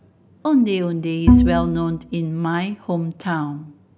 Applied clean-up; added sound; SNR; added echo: none; Bowed string instrument; -4 dB; none.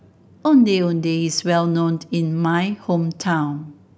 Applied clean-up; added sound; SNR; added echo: none; none; none; none.